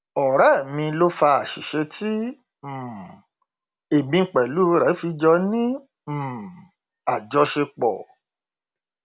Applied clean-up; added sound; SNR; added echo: none; none; none; none.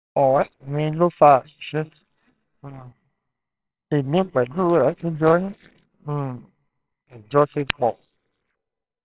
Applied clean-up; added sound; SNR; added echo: neural separator model SepFormer WHAMR!.